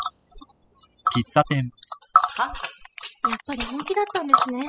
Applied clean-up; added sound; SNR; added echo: classical method spectral subtraction.